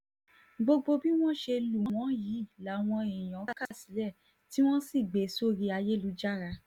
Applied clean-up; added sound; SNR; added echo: none; none; none; none.